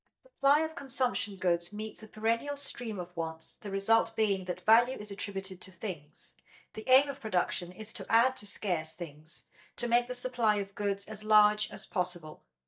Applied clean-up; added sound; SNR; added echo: neural mask model DeepFilterNet 3.